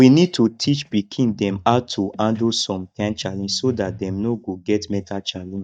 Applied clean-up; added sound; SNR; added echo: neural mask model DeepFilterNet 3.